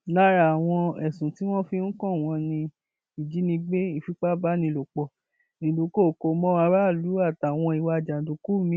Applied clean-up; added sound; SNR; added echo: none; none; none; none.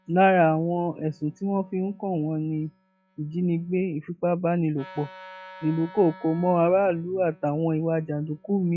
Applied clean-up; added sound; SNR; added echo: classical method log-MMSE.